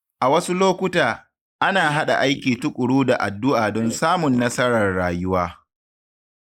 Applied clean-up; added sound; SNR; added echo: neural mask model Resemble Enhance denoiser.